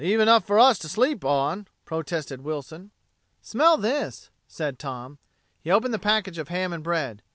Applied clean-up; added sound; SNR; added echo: none; none; none; none.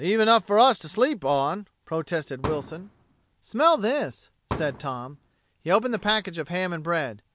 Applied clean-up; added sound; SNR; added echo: none; Fireworks; 12 dB; none.